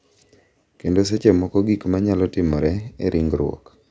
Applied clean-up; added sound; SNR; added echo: none; none; none; none.